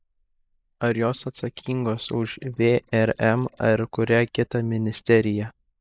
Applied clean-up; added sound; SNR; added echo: neural mask model Resemble Enhance denoiser.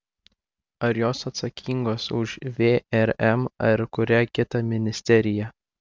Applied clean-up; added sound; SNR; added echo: none; none; none; none.